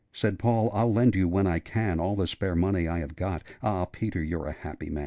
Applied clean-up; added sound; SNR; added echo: none; none; none; none.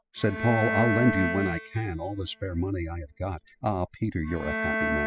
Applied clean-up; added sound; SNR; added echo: classical method spectral subtraction.